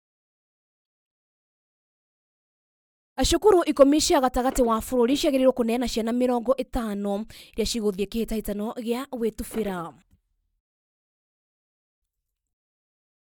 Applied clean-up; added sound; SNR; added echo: neural mask model DeepFilterNet 3.